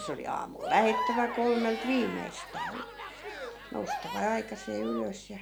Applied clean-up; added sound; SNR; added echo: none; Crowd / Cheering; 6 dB; none.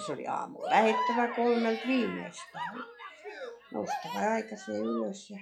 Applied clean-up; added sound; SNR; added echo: classical method log-MMSE.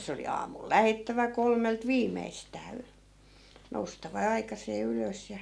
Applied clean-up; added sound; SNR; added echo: none; none; none; none.